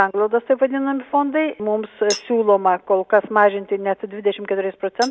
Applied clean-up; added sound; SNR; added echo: none; Chink, clink; 20 dB; none.